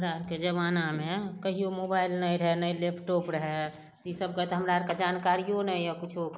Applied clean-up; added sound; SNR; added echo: none; none; none; none.